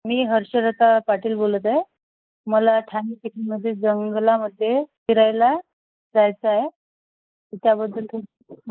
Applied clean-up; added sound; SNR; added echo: neural mask model Resemble Enhance denoiser.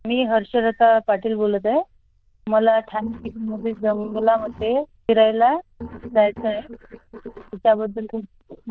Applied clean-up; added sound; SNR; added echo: neural diffusion model UNIVERSE++.